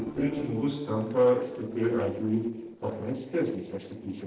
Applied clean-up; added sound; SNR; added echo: neural separator model SepFormer DNS4.